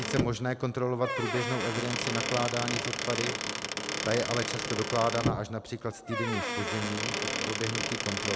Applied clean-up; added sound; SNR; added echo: none; Squeak / Wood; 1 dB; none.